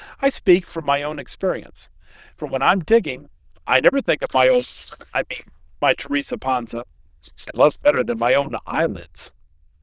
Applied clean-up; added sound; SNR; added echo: neural diffusion model UNIVERSE++.